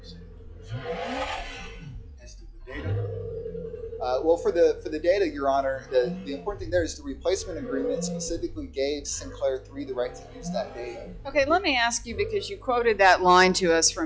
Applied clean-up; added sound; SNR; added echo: classical method log-MMSE.